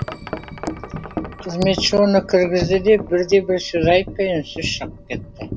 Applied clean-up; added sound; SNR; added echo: none; Wind chime; 10 dB; none.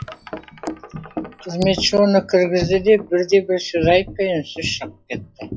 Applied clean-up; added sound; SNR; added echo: classical method log-MMSE.